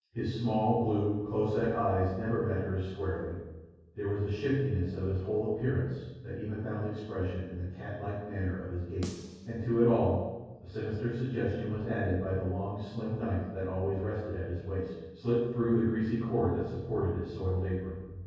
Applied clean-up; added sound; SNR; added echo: none; Snare drum; 16 dB; reverberation time 1.3 s.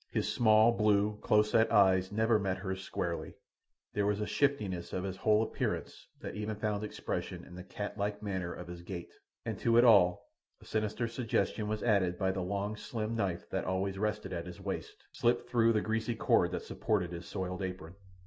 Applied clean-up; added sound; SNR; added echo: none; none; none; none.